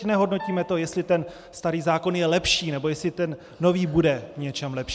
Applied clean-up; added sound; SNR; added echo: none; Piano; 17 dB; none.